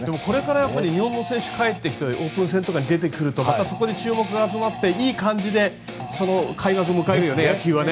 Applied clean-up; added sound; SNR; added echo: none; Fart; 12 dB; none.